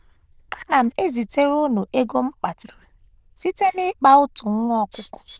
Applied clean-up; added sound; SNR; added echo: neural diffusion model UNIVERSE++.